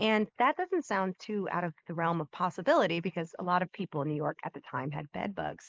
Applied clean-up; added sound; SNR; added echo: neural mask model Resemble Enhance denoiser.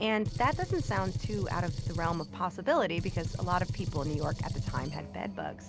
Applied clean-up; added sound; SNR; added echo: none; Gunshot, gunfire; 3 dB; none.